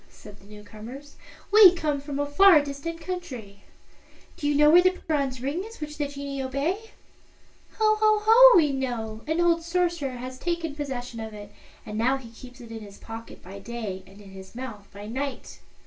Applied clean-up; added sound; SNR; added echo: none; none; none; reverberation time 0.2 s.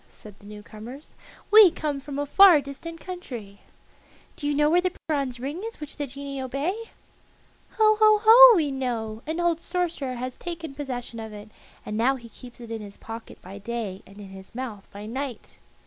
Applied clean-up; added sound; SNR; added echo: none; none; none; none.